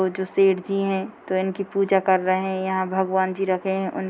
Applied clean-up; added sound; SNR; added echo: none; none; none; none.